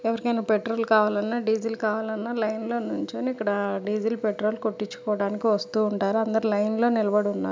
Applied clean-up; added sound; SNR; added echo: none; none; none; none.